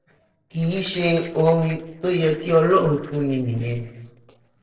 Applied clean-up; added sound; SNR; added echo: neural separator model SepFormer DNS4.